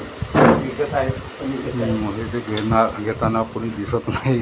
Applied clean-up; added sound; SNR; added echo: none; none; none; none.